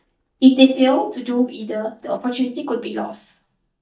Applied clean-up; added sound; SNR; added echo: neural mask model DeepFilterNet 3.